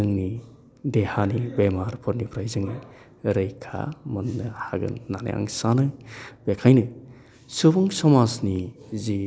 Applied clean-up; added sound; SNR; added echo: none; none; none; none.